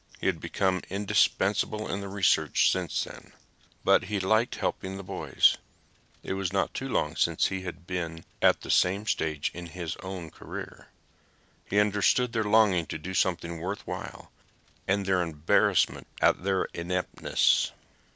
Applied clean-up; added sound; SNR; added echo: none; none; none; none.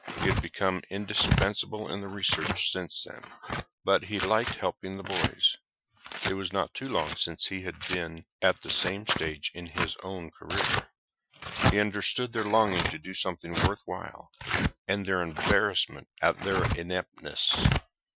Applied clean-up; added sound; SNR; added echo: classical method Wiener filter.